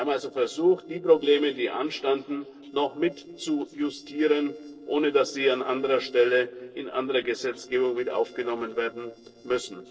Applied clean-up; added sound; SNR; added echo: neural separator model SepFormer DNS4.